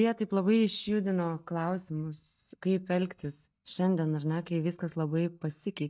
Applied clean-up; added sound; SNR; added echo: neural mask model DeepFilterNet 3.